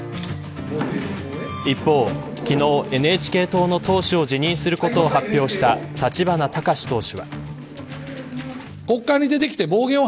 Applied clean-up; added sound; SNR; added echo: none; none; none; none.